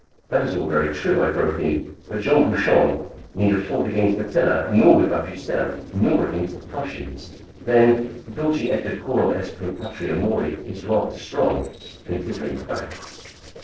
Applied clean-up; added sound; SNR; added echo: neural separator model SepFormer DNS4.